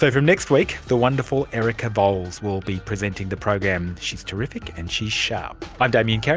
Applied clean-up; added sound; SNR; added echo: none; none; none; none.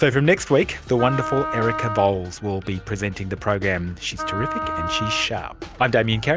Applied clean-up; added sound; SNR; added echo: none; Wind instrument, woodwind instrument; 7 dB; none.